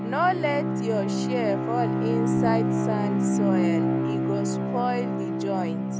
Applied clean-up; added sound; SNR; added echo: none; Bowed string instrument; -4 dB; none.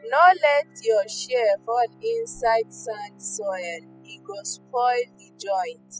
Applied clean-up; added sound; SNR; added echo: classical method spectral subtraction.